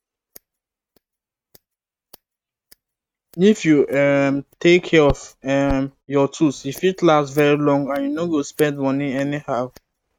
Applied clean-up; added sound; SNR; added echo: neural mask model RNNoise.